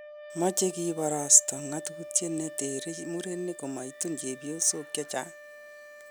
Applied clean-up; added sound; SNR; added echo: none; Wind instrument, woodwind instrument; 15 dB; none.